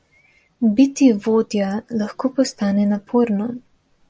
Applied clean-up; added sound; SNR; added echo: none; none; none; none.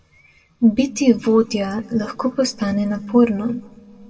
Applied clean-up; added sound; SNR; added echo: none; none; none; reverberation time 1.5 s.